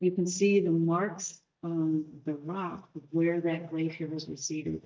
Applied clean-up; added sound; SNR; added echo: neural mask model DeepFilterNet 3.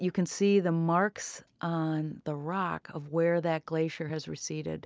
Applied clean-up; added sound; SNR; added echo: none; none; none; none.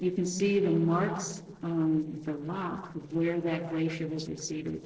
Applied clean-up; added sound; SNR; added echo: neural separator model SepFormer DNS4.